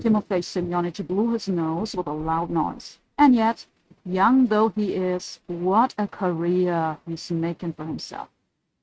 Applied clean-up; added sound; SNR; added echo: neural mask model RNNoise.